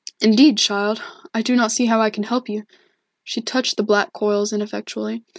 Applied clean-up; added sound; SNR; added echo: none; none; none; none.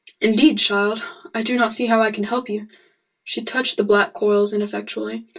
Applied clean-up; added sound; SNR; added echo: none; none; none; reverberation time 0.1 s.